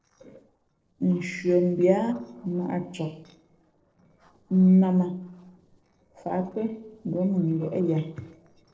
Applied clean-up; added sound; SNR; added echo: neural separator model SepFormer DNS4.